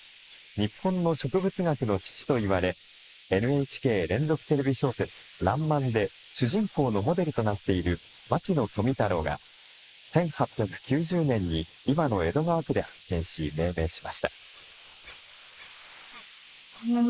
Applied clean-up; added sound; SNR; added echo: neural mask model Resemble Enhance denoiser.